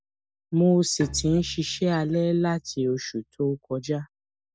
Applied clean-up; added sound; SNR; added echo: none; Bowed string instrument; 19 dB; none.